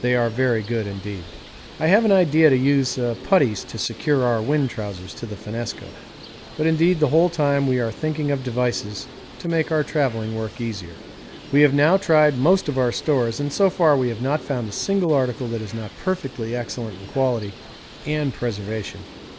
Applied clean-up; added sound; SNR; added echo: none; Bird; 18 dB; none.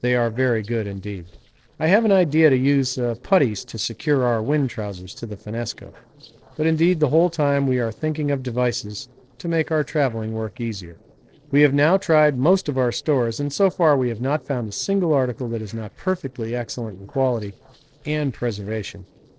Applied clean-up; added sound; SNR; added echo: neural separator model SepFormer DNS4.